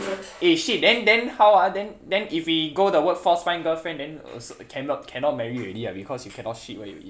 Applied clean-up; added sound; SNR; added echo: none; none; none; none.